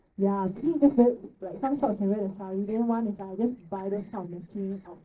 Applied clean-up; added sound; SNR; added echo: neural separator model SepFormer DNS4.